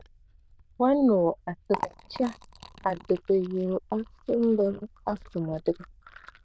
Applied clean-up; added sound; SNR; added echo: neural diffusion model UNIVERSE++.